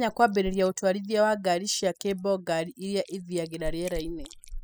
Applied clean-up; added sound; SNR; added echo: classical method spectral subtraction.